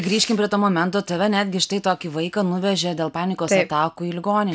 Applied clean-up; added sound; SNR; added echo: none; none; none; none.